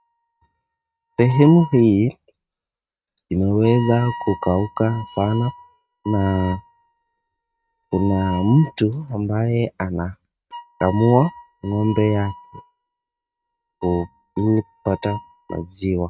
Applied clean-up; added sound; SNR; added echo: neural mask model RNNoise.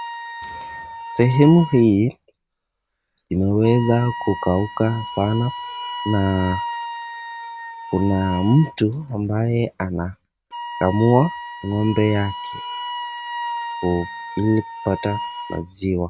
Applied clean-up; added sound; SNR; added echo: none; Wind instrument, woodwind instrument; 11 dB; none.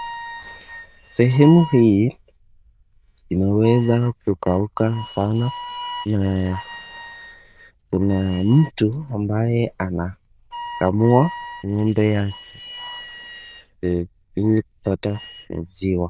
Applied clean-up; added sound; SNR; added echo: neural diffusion model UNIVERSE++.